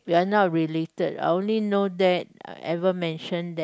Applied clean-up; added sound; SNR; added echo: none; none; none; none.